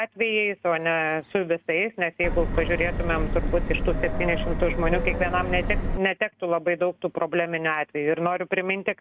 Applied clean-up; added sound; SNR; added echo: none; Subway, metro, underground; 0 dB; none.